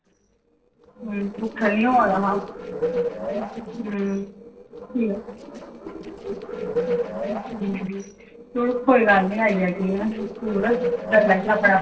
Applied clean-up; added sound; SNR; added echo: neural separator model SepFormer DNS4.